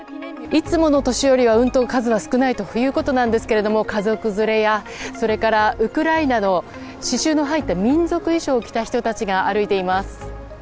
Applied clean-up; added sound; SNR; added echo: none; none; none; none.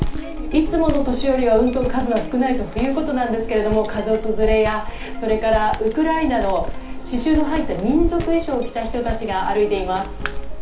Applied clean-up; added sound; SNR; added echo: none; Walk, footsteps; 5 dB; reverberation time 0.4 s.